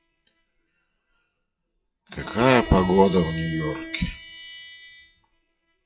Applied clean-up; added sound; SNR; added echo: classical method WPE with log-MMSE.